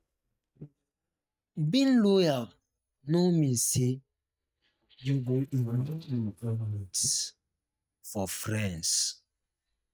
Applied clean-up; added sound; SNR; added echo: neural mask model DeepFilterNet 3.